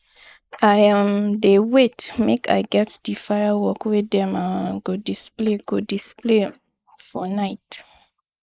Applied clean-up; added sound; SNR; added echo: neural mask model Resemble Enhance denoiser.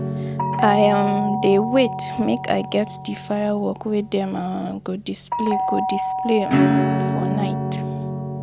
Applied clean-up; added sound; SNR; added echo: none; Doorbell + Acoustic guitar / Strum; 1 dB; none.